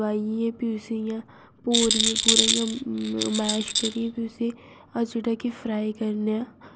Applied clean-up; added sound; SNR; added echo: none; Rattle; -2 dB; none.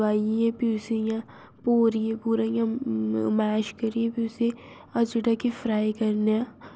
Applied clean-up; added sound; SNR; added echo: none; none; none; none.